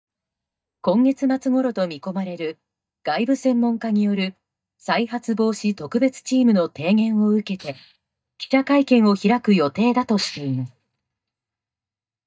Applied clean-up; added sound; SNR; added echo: neural mask model DeepFilterNet 3.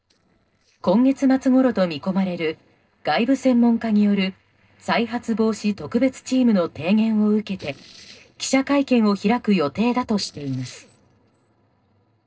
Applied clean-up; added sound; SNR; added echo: neural separator model SepFormer DNS4.